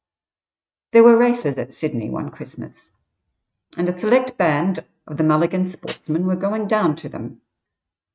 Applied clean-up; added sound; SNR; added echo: neural mask model RNNoise.